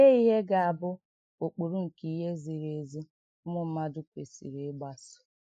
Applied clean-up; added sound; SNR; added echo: neural mask model Resemble Enhance denoiser.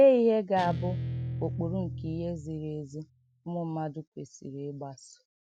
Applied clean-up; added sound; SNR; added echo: none; Guitar; 7 dB; none.